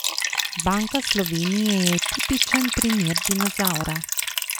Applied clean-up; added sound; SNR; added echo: none; Liquid; 1 dB; none.